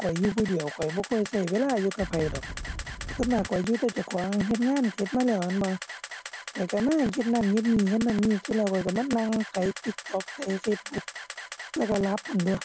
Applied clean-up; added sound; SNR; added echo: none; Camera + Wind; 12 dB; none.